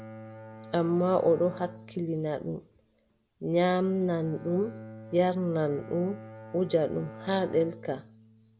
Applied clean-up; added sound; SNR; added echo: none; Bowed string instrument; 16 dB; none.